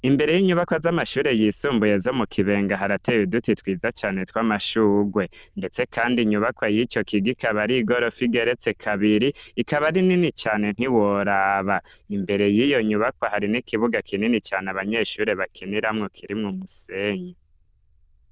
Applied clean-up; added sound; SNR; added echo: neural diffusion model UNIVERSE++.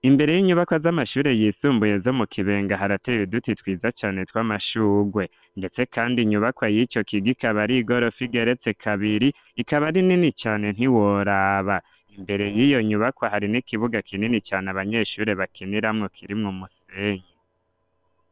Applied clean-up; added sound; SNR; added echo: neural separator model SepFormer WHAM!.